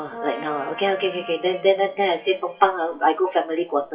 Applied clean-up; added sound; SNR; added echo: classical method WPE with log-MMSE.